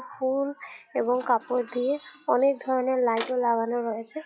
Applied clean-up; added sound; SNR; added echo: classical method log-MMSE.